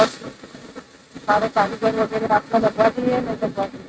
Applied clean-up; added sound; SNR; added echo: neural mask model RNNoise.